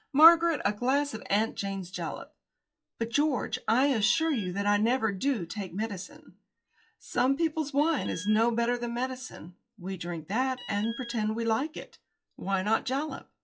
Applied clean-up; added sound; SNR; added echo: classical method log-MMSE.